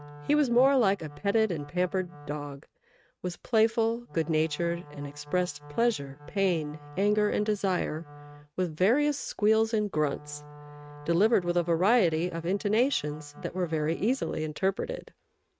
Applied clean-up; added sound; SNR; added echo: neural mask model RNNoise.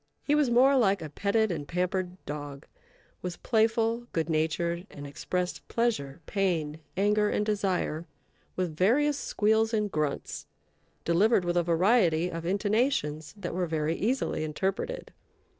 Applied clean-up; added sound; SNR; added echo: neural separator model SepFormer DNS4.